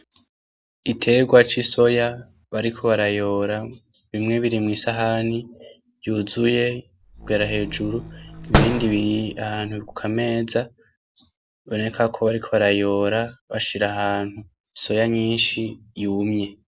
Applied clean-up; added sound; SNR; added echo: none; Slam; 4 dB; none.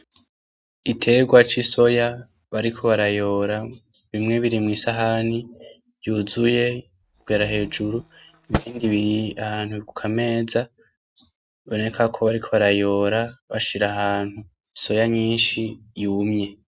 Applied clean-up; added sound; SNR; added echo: neural mask model RNNoise.